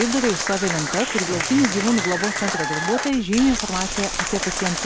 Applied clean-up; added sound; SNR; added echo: none; Applause; 3 dB; none.